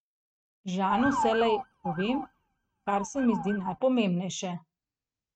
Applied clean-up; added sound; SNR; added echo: neural mask model RNNoise.